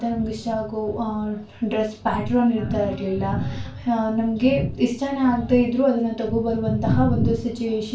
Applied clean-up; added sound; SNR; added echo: none; none; none; reverberation time 0.3 s.